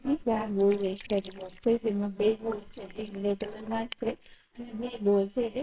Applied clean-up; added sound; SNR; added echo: neural separator model SepFormer WHAMR!.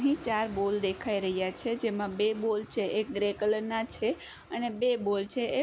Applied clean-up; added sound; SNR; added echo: none; none; none; none.